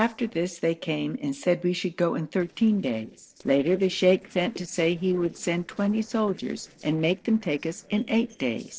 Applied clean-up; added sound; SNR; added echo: neural separator model SepFormer DNS4.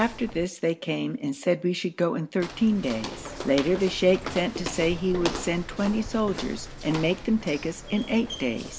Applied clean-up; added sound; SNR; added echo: none; Walk, footsteps; 11 dB; none.